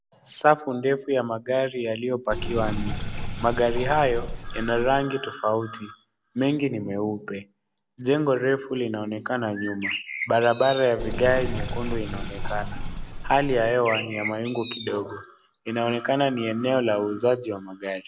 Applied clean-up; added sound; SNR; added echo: none; Bird + Sink (filling or washing); 8 dB; none.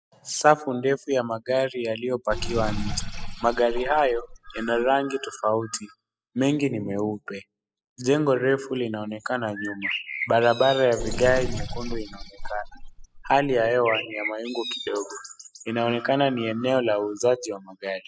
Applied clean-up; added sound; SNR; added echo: classical method spectral subtraction.